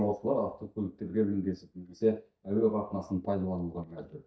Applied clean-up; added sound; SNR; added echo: neural mask model DeepFilterNet 3.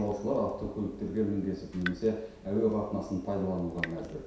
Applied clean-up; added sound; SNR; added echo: none; Drip / Water tap, faucet; 14 dB; reverberation time 0.7 s.